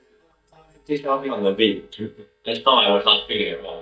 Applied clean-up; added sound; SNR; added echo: neural mask model DeepFilterNet 3.